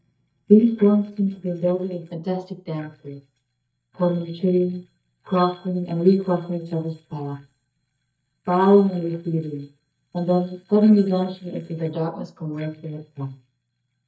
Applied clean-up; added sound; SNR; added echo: neural mask model DeepFilterNet 3.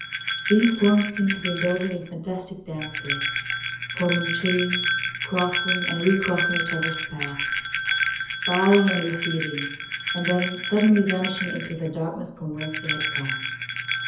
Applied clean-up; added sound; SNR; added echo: none; Bell; 0 dB; reverberation time 0.7 s.